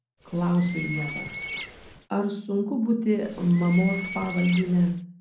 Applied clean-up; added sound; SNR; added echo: none; Bird; 11 dB; reverberation time 0.5 s.